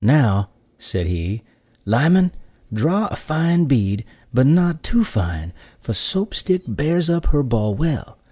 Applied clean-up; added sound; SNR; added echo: neural mask model DeepFilterNet 3.